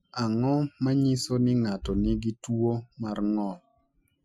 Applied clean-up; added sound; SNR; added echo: classical method Wiener filter.